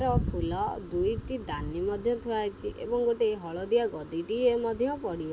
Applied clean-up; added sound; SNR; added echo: none; none; none; none.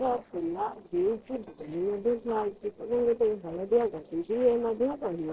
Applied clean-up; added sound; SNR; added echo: neural separator model SepFormer DNS4.